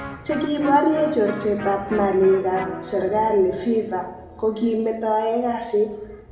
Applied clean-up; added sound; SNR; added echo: none; Electric guitar; 16 dB; reverberation time 0.9 s.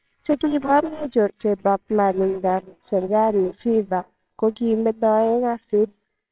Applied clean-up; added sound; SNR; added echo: neural separator model SepFormer WHAMR!.